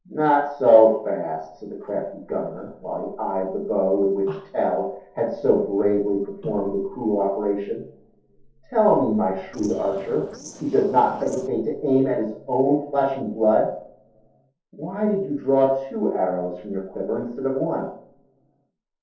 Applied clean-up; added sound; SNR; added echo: neural separator model SepFormer DNS4.